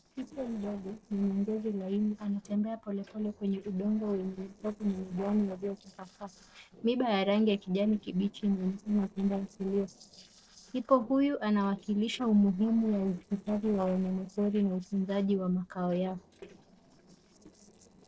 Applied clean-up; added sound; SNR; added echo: neural separator model SepFormer DNS4.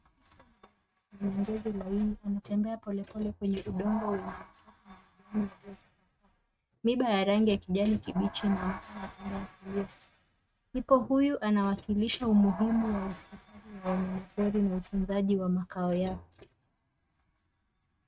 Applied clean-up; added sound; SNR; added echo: neural mask model RNNoise.